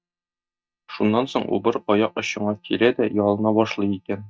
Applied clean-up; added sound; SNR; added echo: neural mask model DeepFilterNet 3.